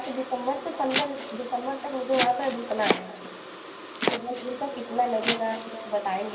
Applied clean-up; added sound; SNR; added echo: none; Domestic sounds, home sounds; 2 dB; reverberation time 2.2 s.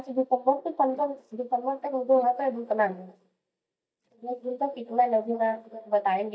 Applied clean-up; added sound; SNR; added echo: neural mask model DeepFilterNet 3.